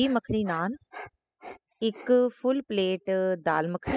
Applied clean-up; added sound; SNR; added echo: classical method spectral subtraction.